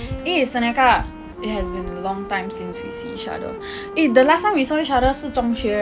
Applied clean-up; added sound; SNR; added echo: none; Wind instrument, woodwind instrument; 12 dB; none.